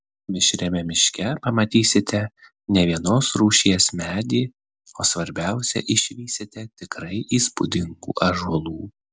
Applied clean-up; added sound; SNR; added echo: none; none; none; none.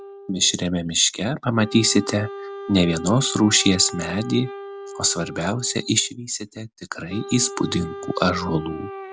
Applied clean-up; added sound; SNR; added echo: none; Wind instrument, woodwind instrument; 13 dB; none.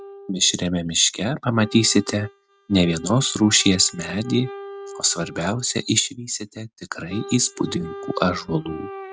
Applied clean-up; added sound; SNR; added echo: neural mask model RNNoise.